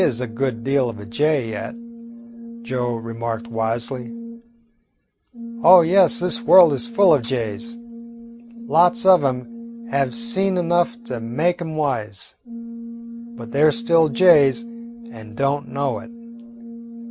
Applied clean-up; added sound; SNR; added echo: none; Brass instrument; 13 dB; none.